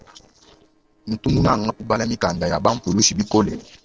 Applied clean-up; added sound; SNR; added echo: neural separator model SepFormer DNS4.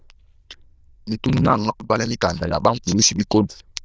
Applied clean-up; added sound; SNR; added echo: neural diffusion model UNIVERSE++.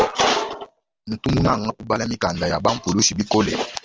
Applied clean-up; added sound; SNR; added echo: none; none; none; none.